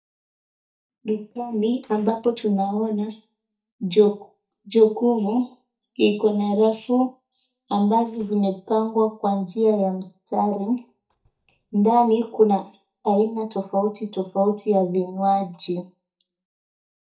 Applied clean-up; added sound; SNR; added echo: neural mask model DeepFilterNet 3.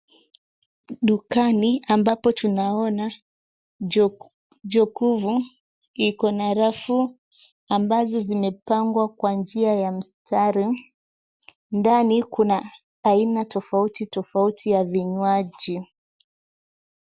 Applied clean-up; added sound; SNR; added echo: none; none; none; none.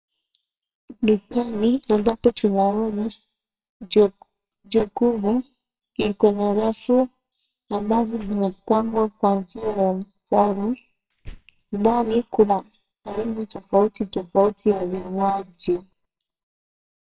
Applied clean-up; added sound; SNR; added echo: neural separator model SepFormer WHAMR!.